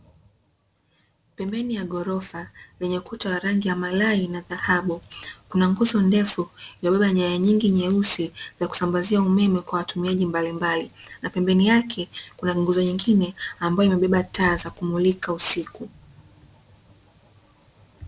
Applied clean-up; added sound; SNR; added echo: none; none; none; none.